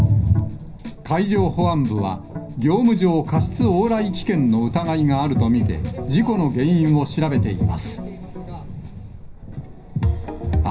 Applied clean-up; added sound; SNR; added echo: none; Bird; 20 dB; reverberation time 0.5 s.